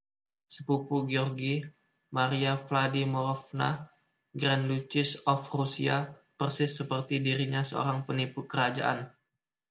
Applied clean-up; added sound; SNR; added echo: none; none; none; none.